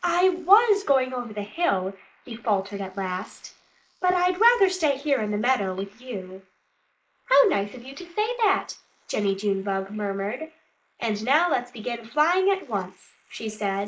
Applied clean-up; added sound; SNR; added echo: neural mask model Resemble Enhance denoiser.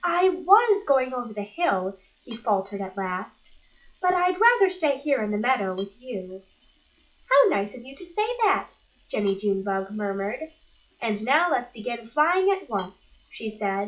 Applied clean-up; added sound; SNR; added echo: classical method log-MMSE.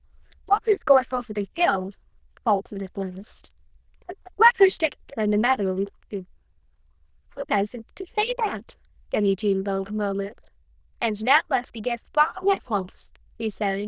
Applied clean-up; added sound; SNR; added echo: neural diffusion model UNIVERSE++.